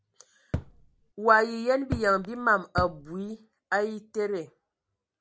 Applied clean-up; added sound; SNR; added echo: none; Thump, thud; 8 dB; none.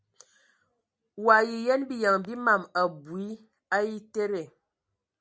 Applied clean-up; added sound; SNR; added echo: none; none; none; none.